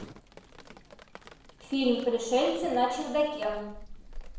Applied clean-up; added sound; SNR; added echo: none; Drip; 14 dB; reverberation time 0.6 s.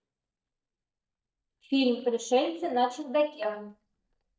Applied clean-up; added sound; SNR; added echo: neural mask model DeepFilterNet 3.